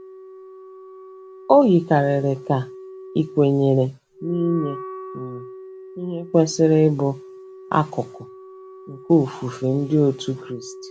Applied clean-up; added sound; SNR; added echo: none; Wind instrument, woodwind instrument; 17 dB; none.